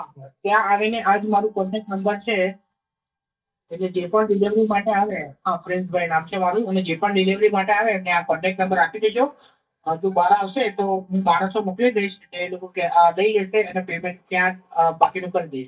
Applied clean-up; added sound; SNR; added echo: neural mask model DeepFilterNet 3.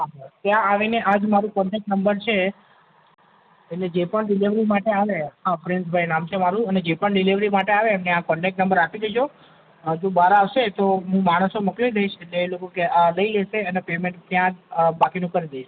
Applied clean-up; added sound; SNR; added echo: none; none; none; none.